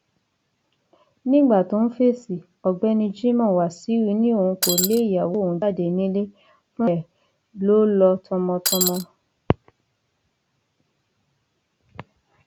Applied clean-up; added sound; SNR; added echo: none; Shatter; 1 dB; none.